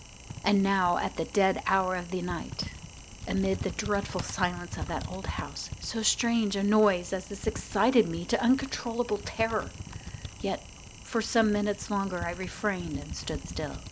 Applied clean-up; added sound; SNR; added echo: none; Typing; 12 dB; none.